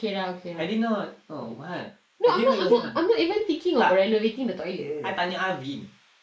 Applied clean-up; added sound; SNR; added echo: neural mask model Resemble Enhance denoiser.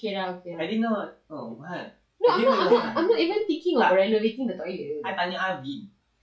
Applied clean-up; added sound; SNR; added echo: classical method log-MMSE.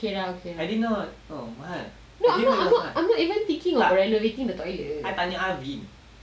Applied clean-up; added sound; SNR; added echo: none; none; none; none.